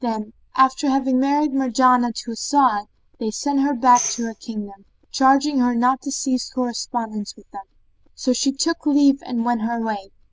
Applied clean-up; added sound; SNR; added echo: neural diffusion model UNIVERSE++.